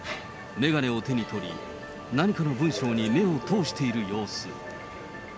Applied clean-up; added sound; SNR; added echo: none; Fixed-wing aircraft, airplane; 17 dB; none.